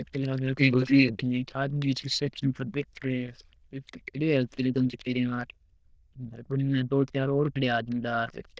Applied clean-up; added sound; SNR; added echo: neural diffusion model UNIVERSE++.